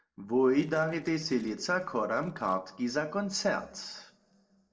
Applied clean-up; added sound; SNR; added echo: neural separator model SepFormer DNS4.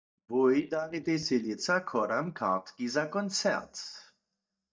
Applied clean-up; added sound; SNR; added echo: neural mask model DeepFilterNet 3.